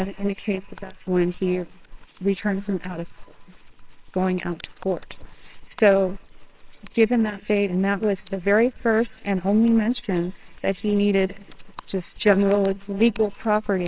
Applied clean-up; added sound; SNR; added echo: neural separator model SepFormer WHAMR!.